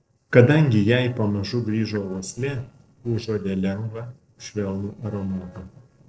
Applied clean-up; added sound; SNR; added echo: neural separator model SepFormer DNS4.